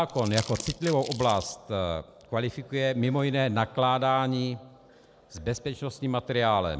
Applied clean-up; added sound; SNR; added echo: none; Crumpling, crinkling; 11 dB; none.